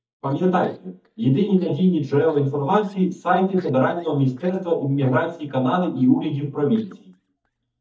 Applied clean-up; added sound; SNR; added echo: neural mask model DeepFilterNet 3.